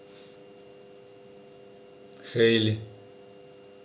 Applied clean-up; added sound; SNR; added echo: none; none; none; none.